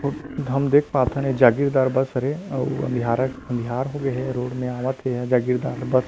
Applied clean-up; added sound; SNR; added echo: none; Wild animals; 16 dB; none.